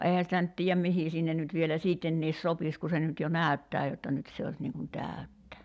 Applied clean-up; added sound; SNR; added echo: none; none; none; none.